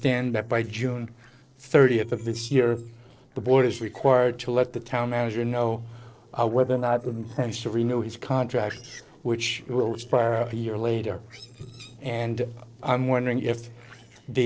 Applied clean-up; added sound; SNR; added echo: neural separator model SepFormer DNS4.